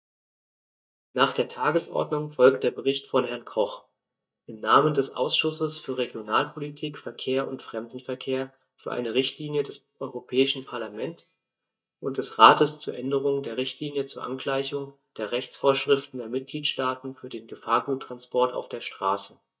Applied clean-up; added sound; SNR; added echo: neural mask model DeepFilterNet 3.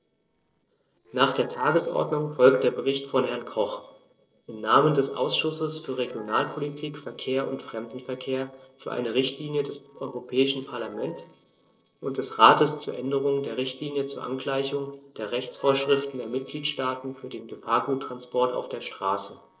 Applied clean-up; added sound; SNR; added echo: neural separator model SepFormer DNS4.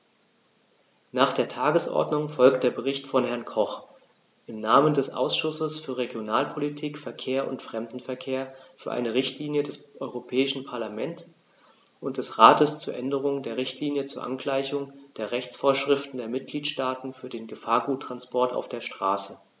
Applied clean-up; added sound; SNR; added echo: none; none; none; none.